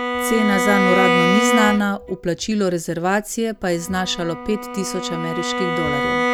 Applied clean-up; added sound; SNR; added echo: none; Bowed string instrument; 1 dB; none.